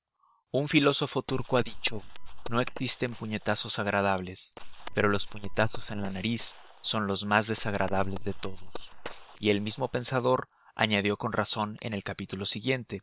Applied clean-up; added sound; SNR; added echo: neural separator model SepFormer WHAM!.